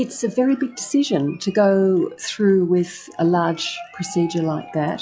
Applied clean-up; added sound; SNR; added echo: classical method log-MMSE.